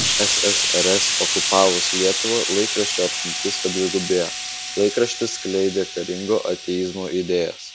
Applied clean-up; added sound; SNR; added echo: none; Explosion; 1 dB; none.